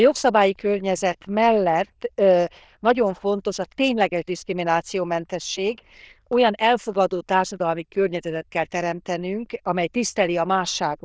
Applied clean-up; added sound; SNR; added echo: neural diffusion model UNIVERSE++.